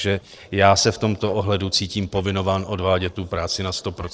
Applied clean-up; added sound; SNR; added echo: neural separator model SepFormer DNS4.